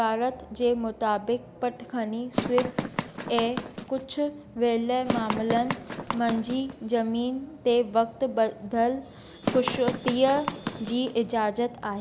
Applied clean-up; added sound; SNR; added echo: none; Run; 5 dB; none.